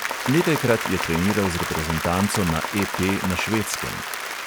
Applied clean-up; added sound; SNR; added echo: none; Domestic sounds, home sounds + Applause; 4 dB; none.